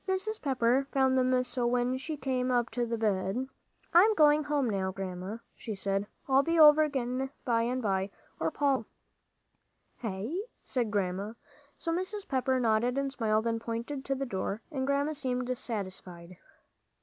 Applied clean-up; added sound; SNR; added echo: none; none; none; none.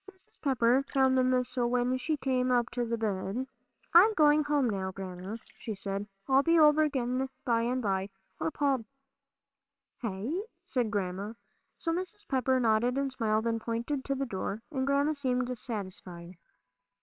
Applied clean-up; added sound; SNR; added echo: neural separator model SepFormer WHAMR!.